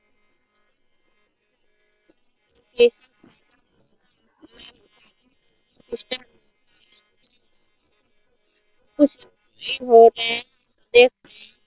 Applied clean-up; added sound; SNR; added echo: neural separator model SepFormer WHAM!.